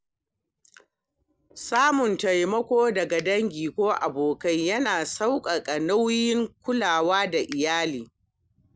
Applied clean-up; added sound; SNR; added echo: none; Finger snapping; 19 dB; none.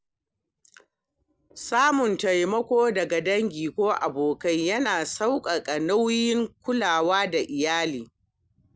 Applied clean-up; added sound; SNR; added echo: none; none; none; none.